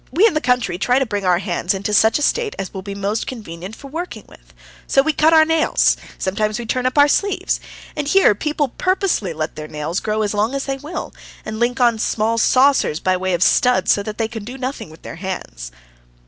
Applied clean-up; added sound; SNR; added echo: none; none; none; none.